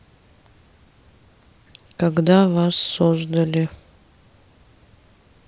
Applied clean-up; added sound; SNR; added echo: none; none; none; none.